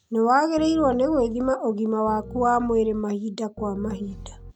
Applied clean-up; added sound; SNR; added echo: none; Piano; 14 dB; none.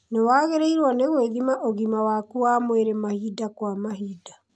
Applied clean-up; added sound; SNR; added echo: none; none; none; none.